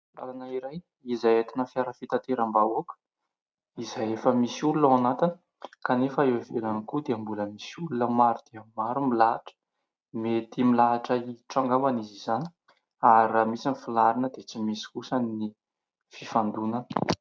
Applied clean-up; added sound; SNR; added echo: none; none; none; none.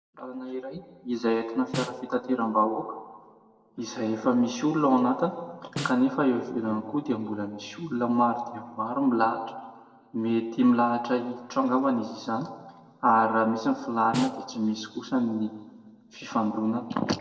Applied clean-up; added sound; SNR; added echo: none; Snare drum; 12 dB; reverberation time 1.3 s.